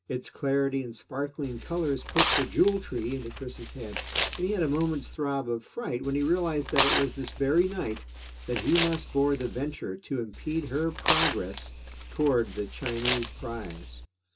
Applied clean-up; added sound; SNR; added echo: none; Tearing; 0 dB; reverberation time 0.2 s.